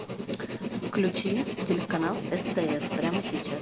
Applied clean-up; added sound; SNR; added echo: none; Writing; 1 dB; none.